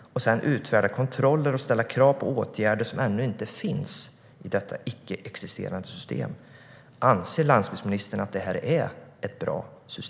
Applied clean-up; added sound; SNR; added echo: none; none; none; none.